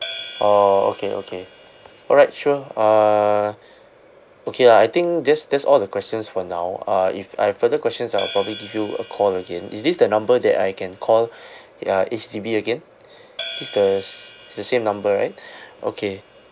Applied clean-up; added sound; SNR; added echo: none; Hi-hat; 18 dB; none.